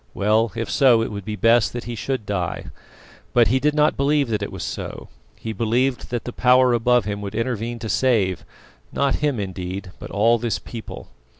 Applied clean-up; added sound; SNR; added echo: none; none; none; none.